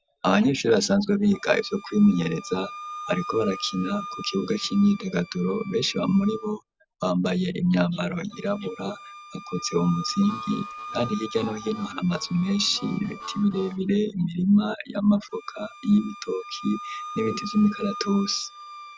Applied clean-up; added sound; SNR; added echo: none; Harmonica + Wind instrument, woodwind instrument; 15 dB; none.